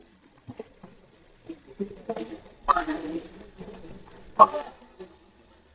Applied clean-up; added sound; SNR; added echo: neural mask model DeepFilterNet 3.